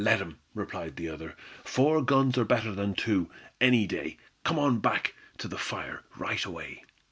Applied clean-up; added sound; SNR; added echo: none; none; none; none.